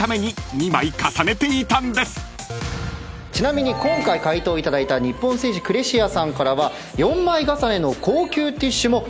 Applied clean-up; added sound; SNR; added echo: none; none; none; none.